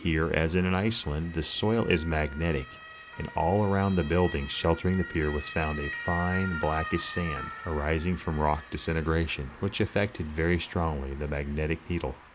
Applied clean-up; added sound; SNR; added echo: none; Motor vehicle (road) / Siren; 14 dB; none.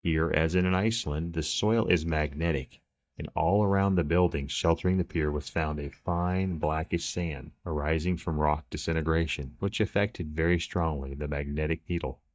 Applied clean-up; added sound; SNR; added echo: neural mask model DeepFilterNet 3.